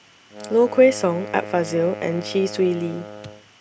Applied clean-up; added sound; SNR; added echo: none; Wind instrument, woodwind instrument; 14 dB; none.